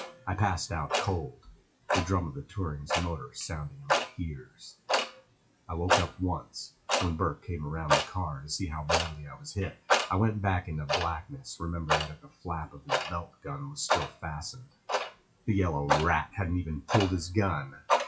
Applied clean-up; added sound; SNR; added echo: classical method WPE with log-MMSE.